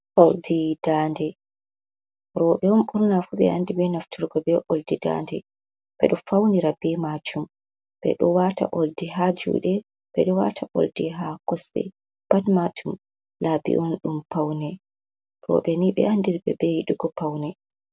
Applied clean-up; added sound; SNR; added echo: none; none; none; none.